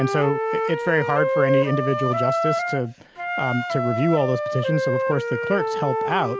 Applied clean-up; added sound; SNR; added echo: none; Wind instrument, woodwind instrument; 0 dB; none.